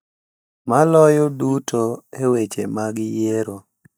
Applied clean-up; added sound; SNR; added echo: neural mask model DeepFilterNet 3.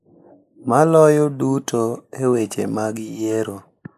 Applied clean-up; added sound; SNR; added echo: neural mask model Resemble Enhance denoiser.